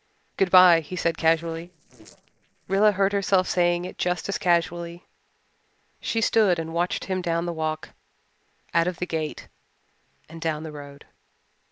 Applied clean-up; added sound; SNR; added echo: neural separator model SepFormer DNS4.